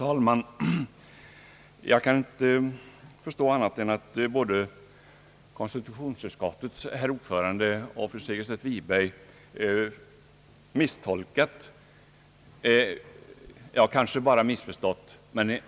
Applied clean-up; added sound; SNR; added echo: none; none; none; none.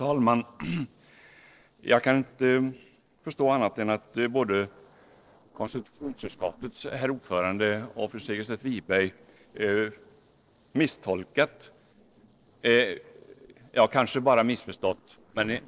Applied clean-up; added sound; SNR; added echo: neural separator model SepFormer DNS4.